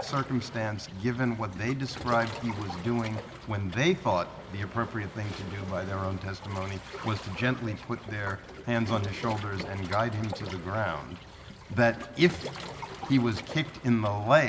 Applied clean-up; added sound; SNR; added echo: none; Waves, surf; 12 dB; none.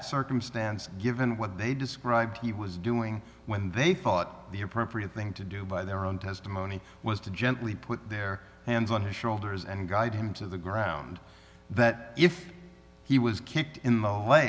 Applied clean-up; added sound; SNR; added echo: none; none; none; none.